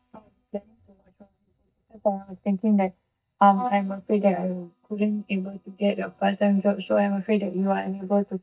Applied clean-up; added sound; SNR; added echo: neural mask model DeepFilterNet 3.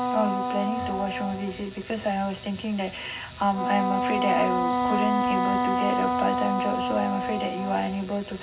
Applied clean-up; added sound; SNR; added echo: none; Wind instrument, woodwind instrument; 0 dB; reverberation time 0.4 s.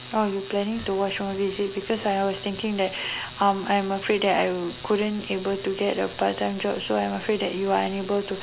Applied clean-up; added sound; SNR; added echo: none; none; none; none.